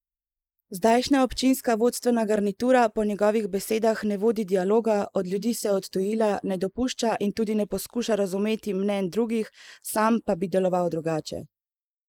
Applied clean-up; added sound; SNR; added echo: neural mask model Resemble Enhance denoiser.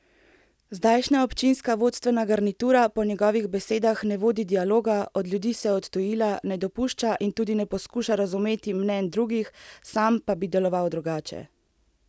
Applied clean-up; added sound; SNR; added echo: none; none; none; none.